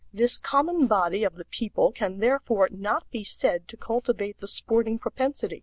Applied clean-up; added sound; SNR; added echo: none; none; none; none.